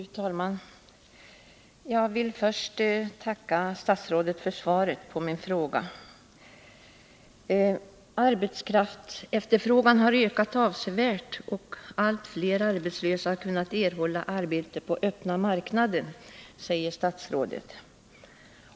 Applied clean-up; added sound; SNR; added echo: none; none; none; none.